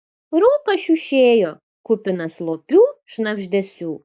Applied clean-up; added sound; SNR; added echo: none; none; none; none.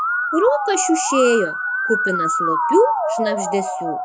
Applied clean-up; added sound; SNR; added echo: classical method log-MMSE.